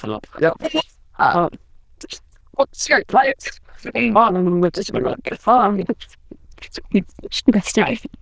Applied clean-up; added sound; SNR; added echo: neural diffusion model UNIVERSE++.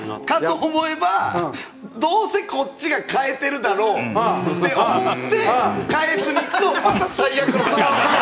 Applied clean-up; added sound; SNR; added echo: none; Plucked string instrument; 14 dB; none.